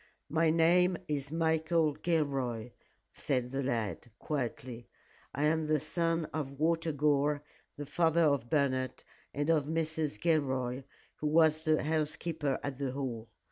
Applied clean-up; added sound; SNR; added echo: none; none; none; none.